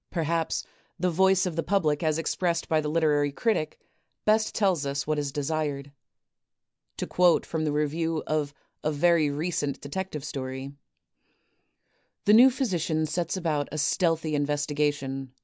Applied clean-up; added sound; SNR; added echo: none; none; none; none.